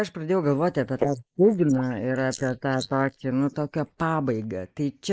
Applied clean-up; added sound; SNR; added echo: neural mask model Resemble Enhance denoiser.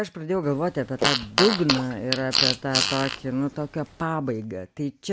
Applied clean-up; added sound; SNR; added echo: none; Fart; 1 dB; none.